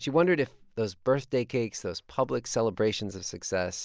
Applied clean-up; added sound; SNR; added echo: none; none; none; none.